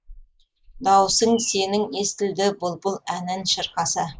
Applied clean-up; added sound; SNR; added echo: neural mask model Resemble Enhance denoiser.